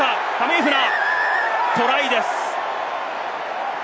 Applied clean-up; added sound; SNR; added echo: none; none; none; none.